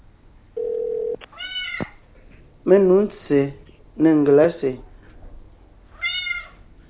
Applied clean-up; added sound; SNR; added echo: none; Meow + Telephone; 10 dB; none.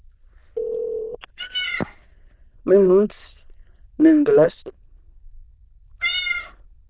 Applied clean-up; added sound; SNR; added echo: neural diffusion model UNIVERSE++.